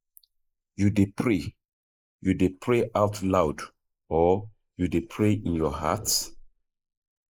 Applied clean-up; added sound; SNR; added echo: neural mask model Resemble Enhance denoiser.